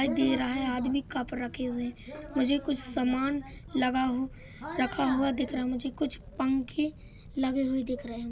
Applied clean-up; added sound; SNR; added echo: none; Fire; 18 dB; none.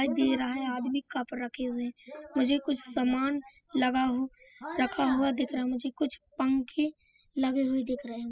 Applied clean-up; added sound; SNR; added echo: classical method spectral subtraction.